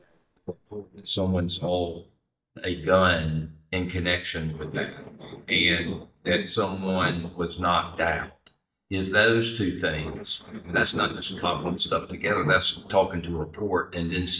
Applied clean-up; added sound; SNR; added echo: neural mask model DeepFilterNet 3.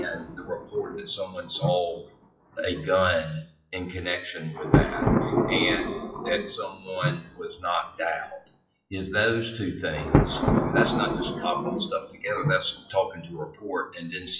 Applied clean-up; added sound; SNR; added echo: classical method WPE with log-MMSE.